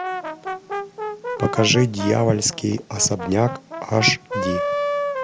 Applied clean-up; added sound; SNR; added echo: none; Brass instrument; 6 dB; none.